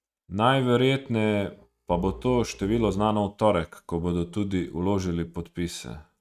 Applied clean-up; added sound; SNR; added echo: neural mask model RNNoise.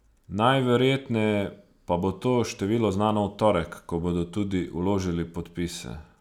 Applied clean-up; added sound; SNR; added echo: none; none; none; none.